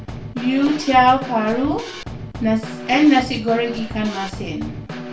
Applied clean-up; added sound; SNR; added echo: none; Snare drum / Drum kit; 11 dB; reverberation time 0.3 s.